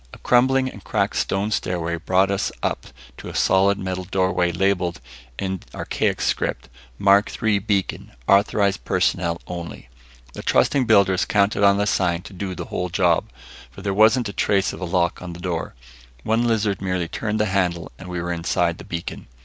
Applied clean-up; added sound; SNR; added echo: none; none; none; none.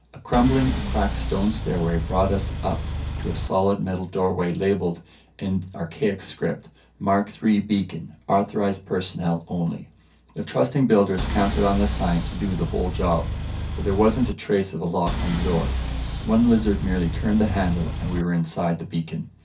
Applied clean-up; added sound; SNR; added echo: none; Engine; 3 dB; reverberation time 0.3 s.